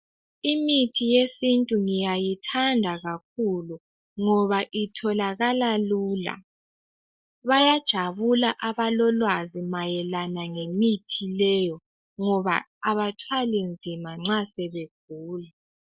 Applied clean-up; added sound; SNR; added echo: neural mask model Resemble Enhance denoiser.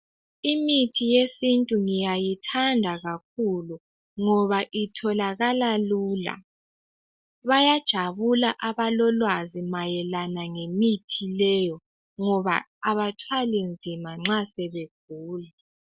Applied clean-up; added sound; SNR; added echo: none; none; none; none.